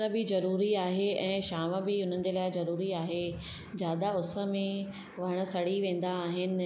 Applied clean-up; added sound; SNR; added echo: none; none; none; none.